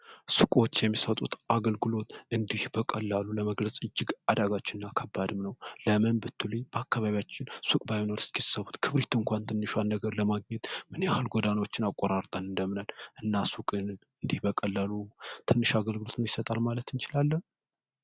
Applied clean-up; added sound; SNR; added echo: none; none; none; none.